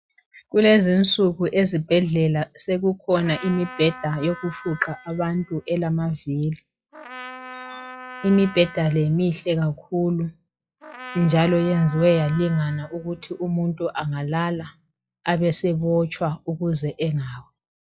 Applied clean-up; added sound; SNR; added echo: classical method log-MMSE.